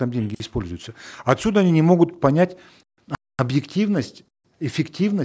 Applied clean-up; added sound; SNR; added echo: neural separator model SepFormer DNS4.